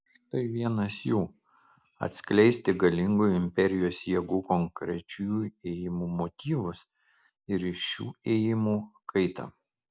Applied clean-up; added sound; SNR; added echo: none; none; none; none.